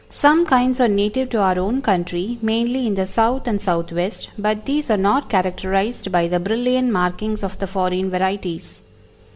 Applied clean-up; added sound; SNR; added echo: none; Boat, Water vehicle; 14 dB; none.